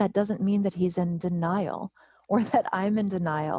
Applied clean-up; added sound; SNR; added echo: none; none; none; none.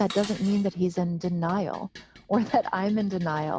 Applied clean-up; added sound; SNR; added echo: none; Dishes, pots, and pans; 19 dB; none.